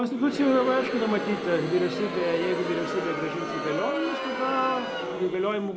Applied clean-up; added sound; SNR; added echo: none; Crowd; 4 dB; none.